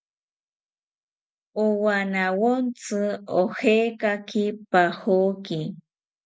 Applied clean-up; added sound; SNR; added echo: none; none; none; none.